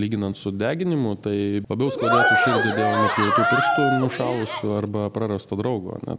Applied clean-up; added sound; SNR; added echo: none; Cheering; -3 dB; none.